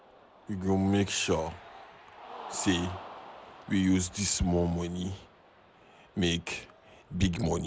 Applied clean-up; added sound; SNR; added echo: none; Cheering; 17 dB; none.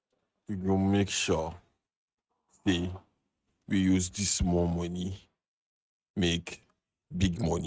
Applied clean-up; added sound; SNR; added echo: neural mask model RNNoise.